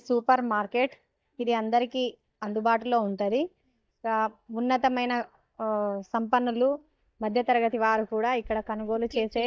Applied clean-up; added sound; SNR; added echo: neural mask model DeepFilterNet 3.